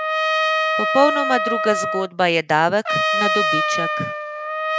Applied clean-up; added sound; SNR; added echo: none; Trumpet; -1 dB; none.